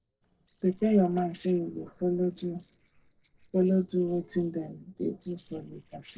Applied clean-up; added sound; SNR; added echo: neural separator model SepFormer DNS4.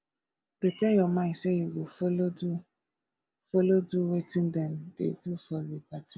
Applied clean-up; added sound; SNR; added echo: none; none; none; none.